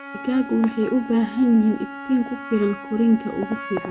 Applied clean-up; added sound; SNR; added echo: none; Wind instrument, woodwind instrument; 13 dB; none.